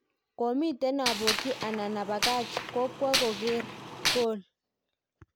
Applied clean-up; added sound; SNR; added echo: none; Gunshot, gunfire; 1 dB; none.